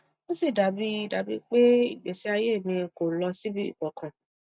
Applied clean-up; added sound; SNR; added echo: none; none; none; none.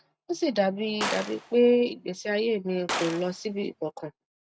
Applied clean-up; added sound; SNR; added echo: none; Gunshot, gunfire; 10 dB; none.